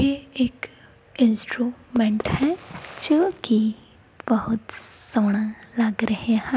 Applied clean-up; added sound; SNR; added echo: none; Fireworks; 16 dB; none.